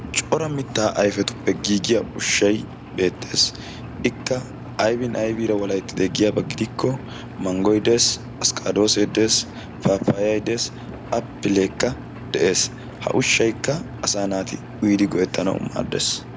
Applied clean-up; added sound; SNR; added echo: none; Engine; 13 dB; none.